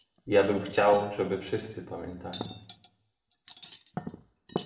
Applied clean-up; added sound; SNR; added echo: none; Cutlery, silverware; 13 dB; reverberation time 0.8 s.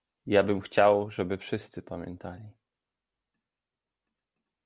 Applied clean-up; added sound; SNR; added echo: none; none; none; none.